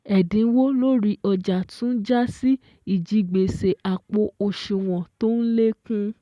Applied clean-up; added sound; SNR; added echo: none; none; none; none.